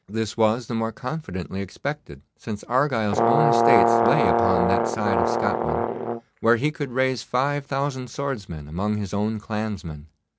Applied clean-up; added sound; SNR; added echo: none; Brass instrument; -4 dB; none.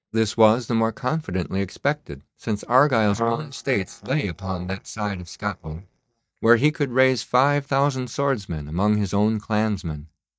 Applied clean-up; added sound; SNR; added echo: neural mask model DeepFilterNet 3.